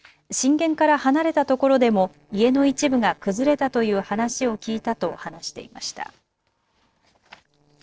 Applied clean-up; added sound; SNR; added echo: neural separator model SepFormer DNS4.